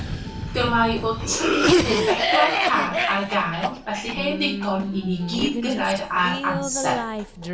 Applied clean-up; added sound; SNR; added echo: none; Cough; 0 dB; reverberation time 0.3 s.